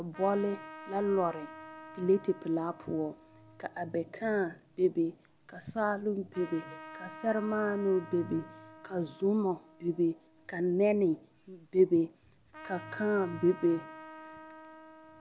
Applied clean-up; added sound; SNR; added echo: none; Trumpet; 19 dB; none.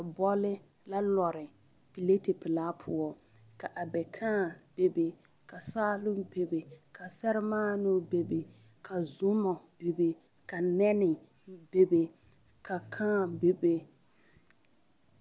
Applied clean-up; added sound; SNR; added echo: none; none; none; none.